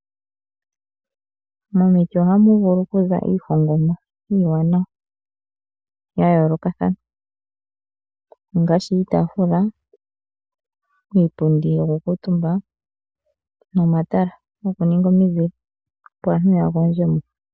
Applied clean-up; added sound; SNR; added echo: none; none; none; none.